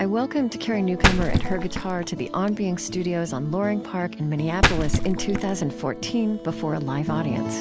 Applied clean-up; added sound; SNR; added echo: none; Splash, splatter; 2 dB; none.